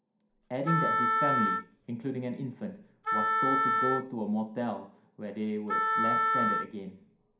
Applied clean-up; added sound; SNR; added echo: none; Wind instrument, woodwind instrument; -5 dB; reverberation time 0.5 s.